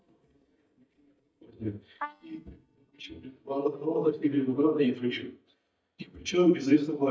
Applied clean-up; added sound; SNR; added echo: neural mask model DeepFilterNet 3.